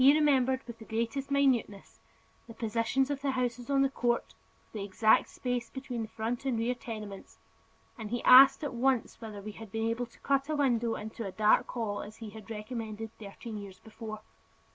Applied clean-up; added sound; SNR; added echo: none; none; none; none.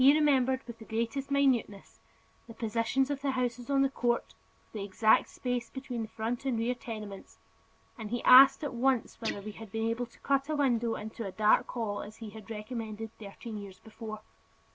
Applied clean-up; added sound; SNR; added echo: none; Guitar; 14 dB; none.